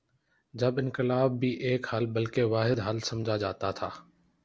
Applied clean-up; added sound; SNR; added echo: none; none; none; none.